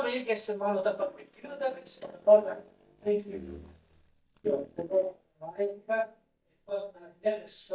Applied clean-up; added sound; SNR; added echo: neural mask model DeepFilterNet 3.